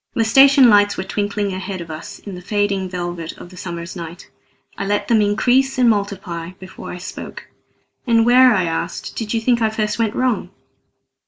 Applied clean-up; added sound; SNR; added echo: none; none; none; none.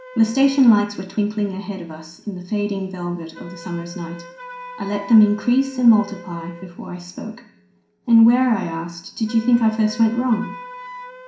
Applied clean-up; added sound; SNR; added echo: none; Wind instrument, woodwind instrument; 20 dB; reverberation time 0.5 s.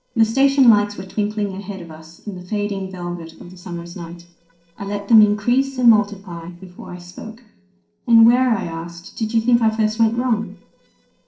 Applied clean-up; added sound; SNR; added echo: neural separator model SepFormer DNS4.